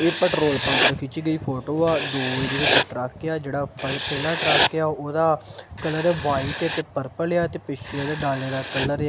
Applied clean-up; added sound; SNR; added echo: none; Writing; 3 dB; none.